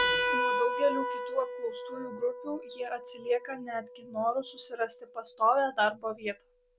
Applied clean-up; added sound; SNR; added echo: none; Keyboard (musical); 3 dB; none.